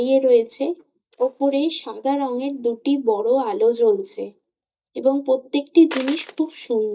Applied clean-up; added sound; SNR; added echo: neural mask model DeepFilterNet 3.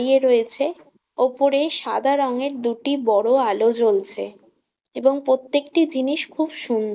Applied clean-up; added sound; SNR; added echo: none; none; none; none.